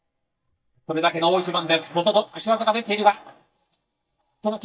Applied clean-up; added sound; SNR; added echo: neural mask model DeepFilterNet 3.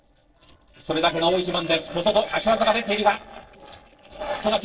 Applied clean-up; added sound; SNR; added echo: neural separator model SepFormer DNS4.